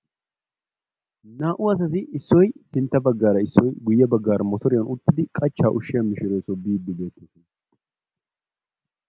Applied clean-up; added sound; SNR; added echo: none; none; none; none.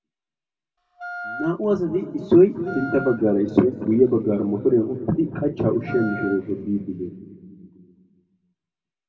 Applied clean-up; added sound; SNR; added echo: none; Wind instrument, woodwind instrument; 12 dB; reverberation time 2.4 s.